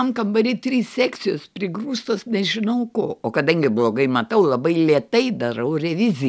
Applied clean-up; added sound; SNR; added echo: none; none; none; none.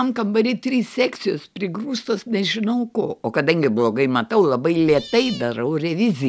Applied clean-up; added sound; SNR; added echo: none; Cat; 16 dB; none.